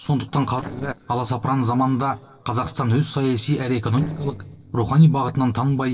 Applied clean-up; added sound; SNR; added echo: neural separator model SepFormer DNS4.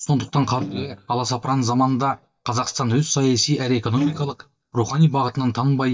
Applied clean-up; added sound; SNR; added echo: neural mask model DeepFilterNet 3.